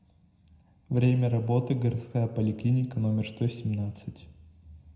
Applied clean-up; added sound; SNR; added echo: none; none; none; reverberation time 0.8 s.